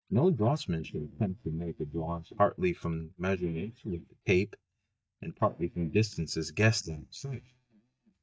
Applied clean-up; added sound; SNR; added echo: neural mask model DeepFilterNet 3.